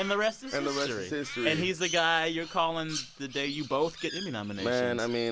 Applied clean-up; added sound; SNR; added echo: none; Crow; 12 dB; none.